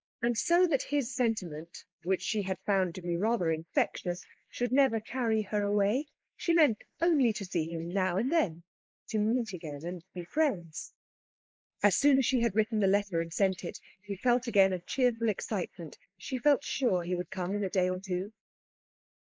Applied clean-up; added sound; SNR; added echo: neural mask model Resemble Enhance denoiser.